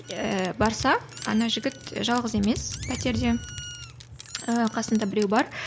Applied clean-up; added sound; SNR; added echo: none; Crushing + Squeak; 16 dB; none.